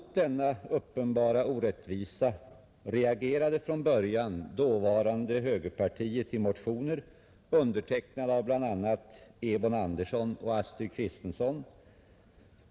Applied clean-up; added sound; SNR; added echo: none; none; none; none.